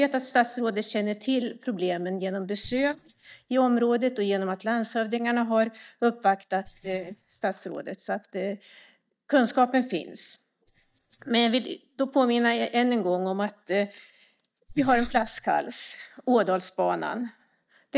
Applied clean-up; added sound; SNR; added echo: neural mask model DeepFilterNet 3.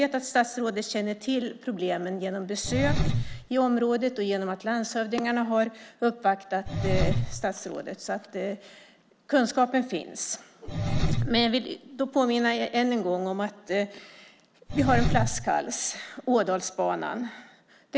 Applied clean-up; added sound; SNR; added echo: none; Engine; 5 dB; none.